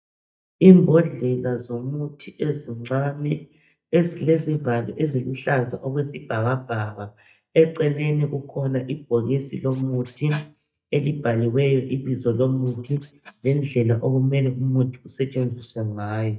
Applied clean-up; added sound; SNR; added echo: neural mask model DeepFilterNet 3.